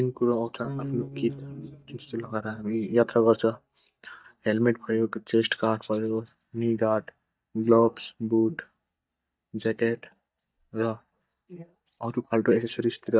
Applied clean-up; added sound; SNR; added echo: neural mask model DeepFilterNet 3.